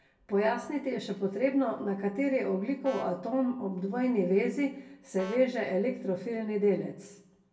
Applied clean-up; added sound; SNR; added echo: none; Brass instrument; 20 dB; reverberation time 0.2 s.